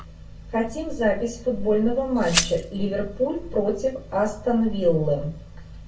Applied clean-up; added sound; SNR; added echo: none; Glass; 6 dB; reverberation time 0.2 s.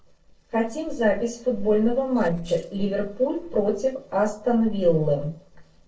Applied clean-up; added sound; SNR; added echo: neural separator model SepFormer DNS4.